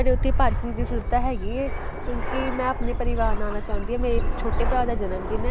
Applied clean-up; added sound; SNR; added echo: none; Fixed-wing aircraft, airplane; -5 dB; none.